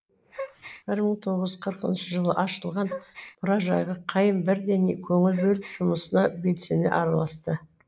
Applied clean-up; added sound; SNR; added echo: neural mask model Resemble Enhance denoiser.